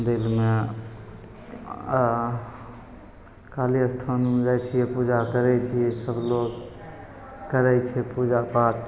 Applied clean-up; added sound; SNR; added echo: none; none; none; none.